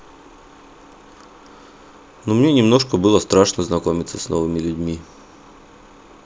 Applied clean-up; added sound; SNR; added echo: none; none; none; none.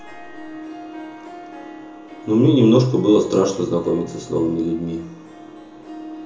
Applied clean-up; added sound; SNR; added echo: none; Harp; 17 dB; reverberation time 0.7 s.